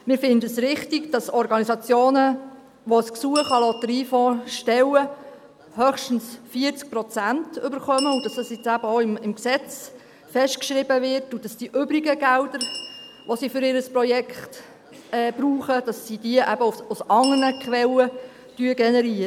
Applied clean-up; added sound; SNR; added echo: none; Door / Bell; 19 dB; none.